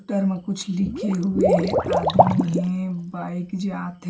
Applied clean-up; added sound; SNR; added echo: none; Liquid; -1 dB; reverberation time 0.2 s.